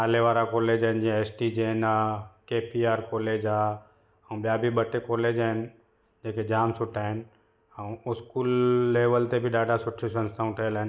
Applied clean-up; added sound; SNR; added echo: none; none; none; none.